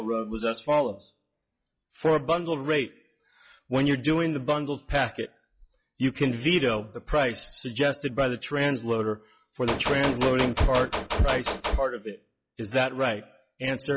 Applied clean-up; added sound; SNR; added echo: classical method log-MMSE.